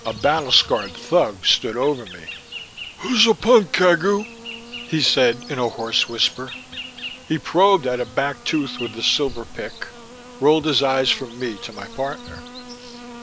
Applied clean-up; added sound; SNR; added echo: none; Insect; 15 dB; none.